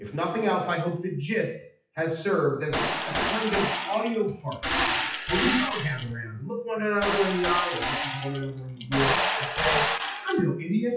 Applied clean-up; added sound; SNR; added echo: classical method WPE with log-MMSE.